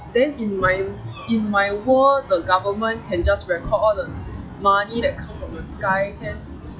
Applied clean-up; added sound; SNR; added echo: classical method log-MMSE.